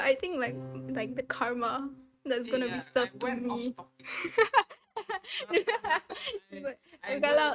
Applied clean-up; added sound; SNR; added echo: neural mask model RNNoise.